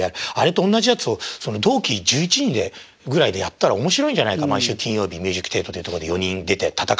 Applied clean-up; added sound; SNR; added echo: none; none; none; none.